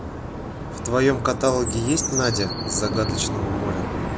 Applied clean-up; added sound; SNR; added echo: none; Chirp, tweet; 3 dB; none.